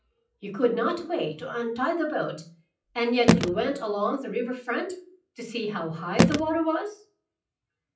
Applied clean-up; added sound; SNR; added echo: classical method WPE with log-MMSE.